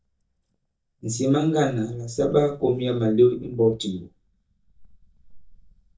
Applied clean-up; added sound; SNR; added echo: neural mask model DeepFilterNet 3.